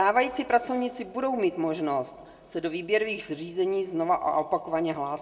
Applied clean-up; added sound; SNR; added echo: none; none; none; reverberation time 0.4 s.